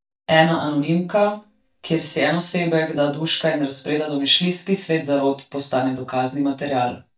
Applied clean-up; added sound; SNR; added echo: neural mask model DeepFilterNet 3.